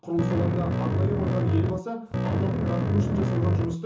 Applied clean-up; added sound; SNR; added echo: none; Bass guitar; -5 dB; reverberation time 0.8 s.